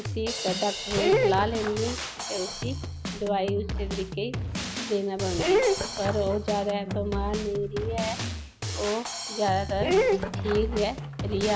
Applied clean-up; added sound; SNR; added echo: none; Drum kit + Dog; 0 dB; none.